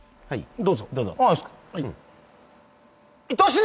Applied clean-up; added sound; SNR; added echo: none; none; none; none.